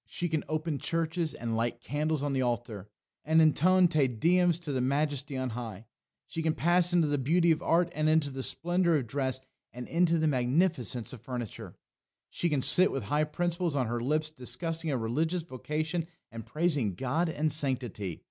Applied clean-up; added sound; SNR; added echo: none; none; none; none.